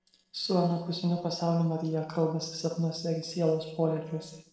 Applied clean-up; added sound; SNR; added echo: neural separator model SepFormer DNS4.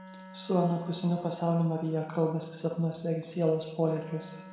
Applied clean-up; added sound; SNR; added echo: none; Wind instrument, woodwind instrument; 20 dB; reverberation time 1.0 s.